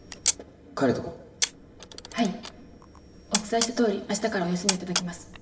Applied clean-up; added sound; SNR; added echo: none; Camera; 4 dB; reverberation time 0.8 s.